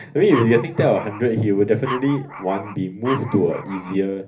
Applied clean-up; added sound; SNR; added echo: none; Dog; 13 dB; reverberation time 0.3 s.